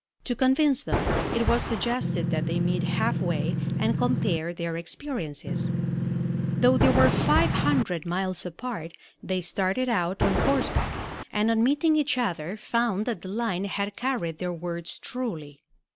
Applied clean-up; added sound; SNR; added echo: none; Engine + Thunder; -2 dB; none.